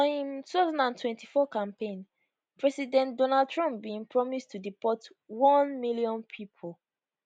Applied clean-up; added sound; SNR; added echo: none; none; none; none.